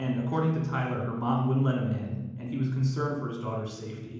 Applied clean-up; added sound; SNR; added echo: none; none; none; reverberation time 1.0 s.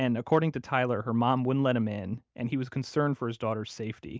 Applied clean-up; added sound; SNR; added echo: none; none; none; none.